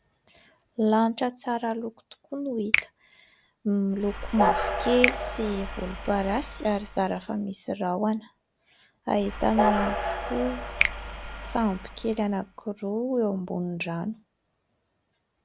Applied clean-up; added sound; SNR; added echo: none; Finger snapping + Train; 2 dB; none.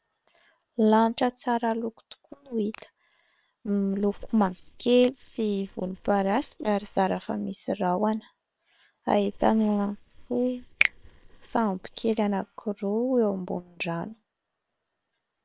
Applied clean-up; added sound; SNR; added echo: neural separator model SepFormer WHAM!.